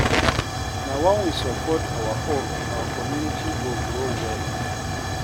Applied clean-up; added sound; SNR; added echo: none; Tick / Hiss / Explosion / Fire; -3 dB; none.